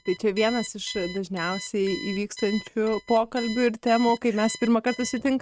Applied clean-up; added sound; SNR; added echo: neural mask model RNNoise.